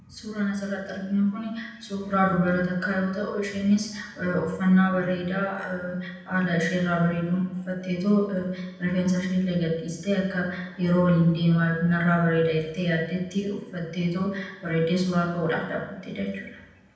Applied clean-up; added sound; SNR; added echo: none; none; none; reverberation time 0.9 s.